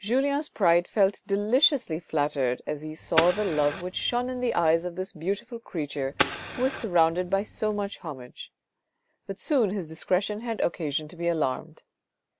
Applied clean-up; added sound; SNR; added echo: none; Fire; 6 dB; none.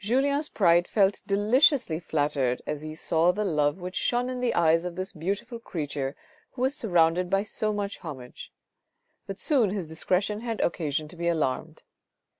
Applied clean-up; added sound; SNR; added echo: none; none; none; none.